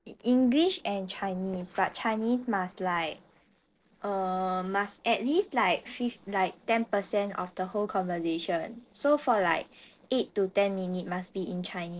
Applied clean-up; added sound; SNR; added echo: neural separator model SepFormer DNS4.